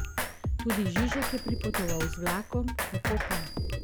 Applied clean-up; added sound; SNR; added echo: none; Drum kit; -3 dB; none.